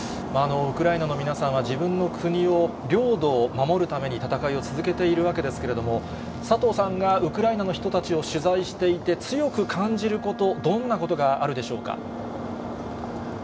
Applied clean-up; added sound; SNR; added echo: none; Wind instrument, woodwind instrument; 15 dB; none.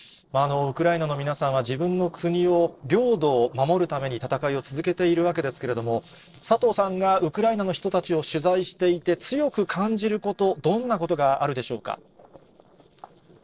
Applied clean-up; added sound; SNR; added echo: neural separator model SepFormer DNS4.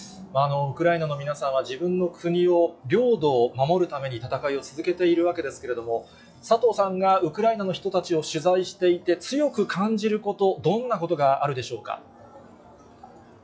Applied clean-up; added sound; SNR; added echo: classical method log-MMSE.